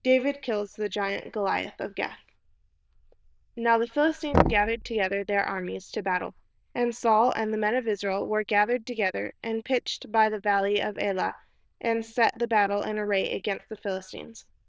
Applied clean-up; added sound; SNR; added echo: neural diffusion model UNIVERSE++.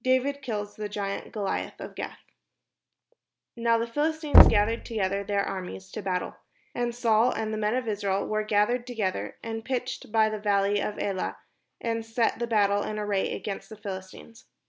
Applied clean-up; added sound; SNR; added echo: none; Knock; -4 dB; none.